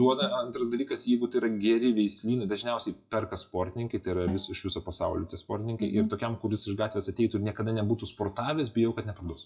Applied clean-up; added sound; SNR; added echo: classical method WPE with log-MMSE.